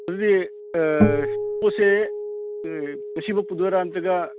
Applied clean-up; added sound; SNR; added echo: none; Acoustic guitar; 4 dB; none.